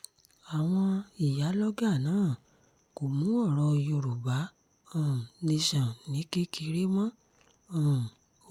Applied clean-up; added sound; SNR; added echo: none; none; none; none.